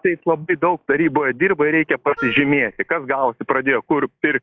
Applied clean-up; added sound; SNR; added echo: classical method log-MMSE.